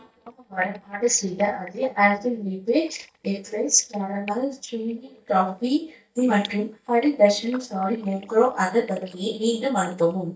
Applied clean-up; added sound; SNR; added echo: neural mask model DeepFilterNet 3.